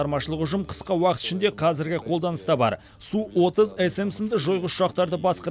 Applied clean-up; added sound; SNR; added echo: none; none; none; none.